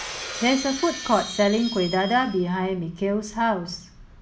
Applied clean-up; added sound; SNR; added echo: none; Shatter; 12 dB; none.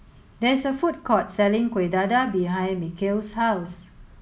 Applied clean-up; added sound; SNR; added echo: none; none; none; none.